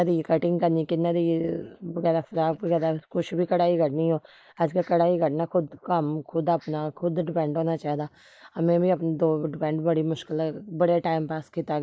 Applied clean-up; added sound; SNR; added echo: neural mask model Resemble Enhance denoiser.